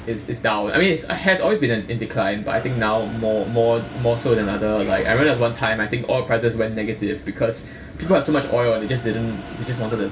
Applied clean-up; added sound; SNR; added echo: none; Mechanisms; 19 dB; reverberation time 0.1 s.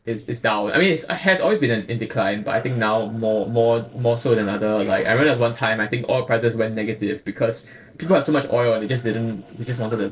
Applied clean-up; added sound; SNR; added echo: neural separator model SepFormer DNS4.